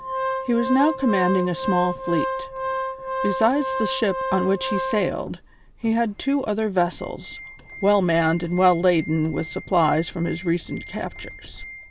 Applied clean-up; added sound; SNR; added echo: none; Organ; 7 dB; none.